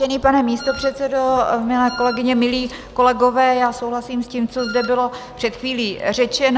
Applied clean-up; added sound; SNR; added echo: none; Wind instrument, woodwind instrument; 13 dB; none.